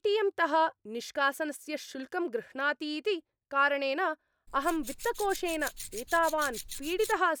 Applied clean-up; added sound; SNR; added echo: none; Tools; 11 dB; none.